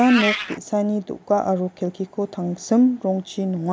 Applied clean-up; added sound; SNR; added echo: neural mask model Resemble Enhance denoiser.